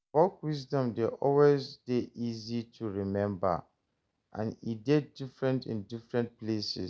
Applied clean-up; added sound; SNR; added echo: none; none; none; none.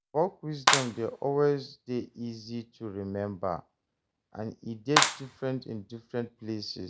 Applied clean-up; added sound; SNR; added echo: none; Clapping; -2 dB; none.